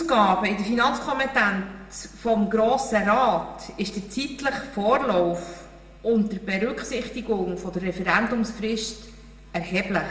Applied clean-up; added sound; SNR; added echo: none; none; none; reverberation time 0.8 s.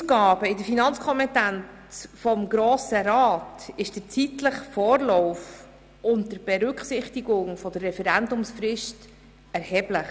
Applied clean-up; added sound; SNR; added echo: none; none; none; none.